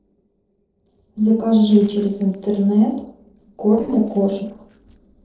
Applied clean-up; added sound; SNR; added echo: neural separator model SepFormer DNS4.